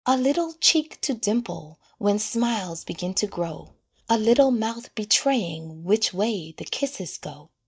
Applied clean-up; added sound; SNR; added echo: neural mask model DeepFilterNet 3.